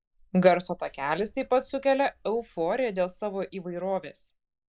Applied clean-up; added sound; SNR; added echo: neural mask model Resemble Enhance denoiser.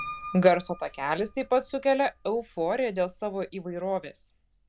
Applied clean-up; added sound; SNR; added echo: none; Piano; 18 dB; none.